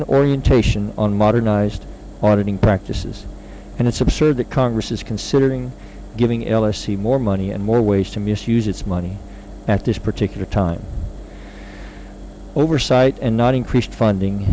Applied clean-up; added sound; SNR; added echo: none; Engine; 16 dB; none.